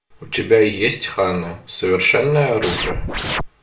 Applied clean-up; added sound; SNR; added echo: none; Scratching (performance technique); 3 dB; reverberation time 0.4 s.